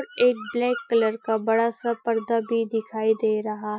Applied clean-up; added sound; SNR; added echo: classical method Wiener filter.